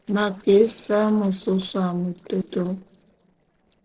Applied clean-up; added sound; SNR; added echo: neural separator model SepFormer DNS4.